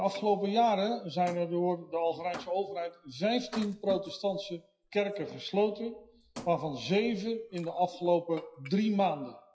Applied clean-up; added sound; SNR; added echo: classical method WPE with log-MMSE.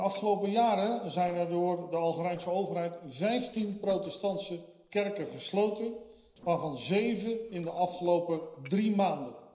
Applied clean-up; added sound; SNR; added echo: neural separator model SepFormer DNS4.